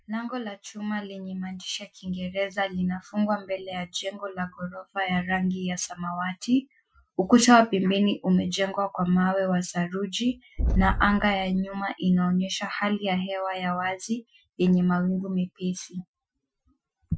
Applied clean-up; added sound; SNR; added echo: classical method Wiener filter.